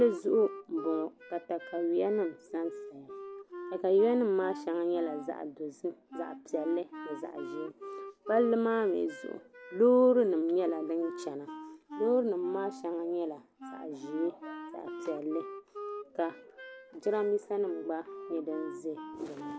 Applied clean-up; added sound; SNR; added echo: none; Wind instrument, woodwind instrument; 13 dB; none.